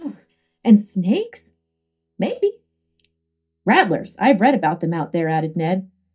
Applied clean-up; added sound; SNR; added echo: neural mask model DeepFilterNet 3.